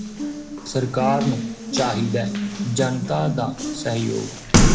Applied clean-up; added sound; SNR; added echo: none; Water tap, faucet; -2 dB; reverberation time 1.5 s.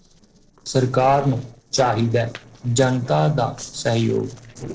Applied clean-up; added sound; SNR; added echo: neural separator model SepFormer DNS4.